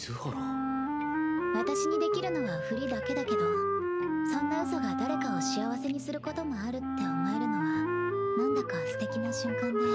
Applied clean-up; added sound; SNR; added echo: none; Wind instrument, woodwind instrument; -4 dB; none.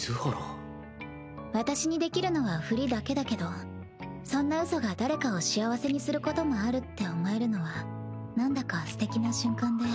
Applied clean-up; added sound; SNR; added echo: none; none; none; none.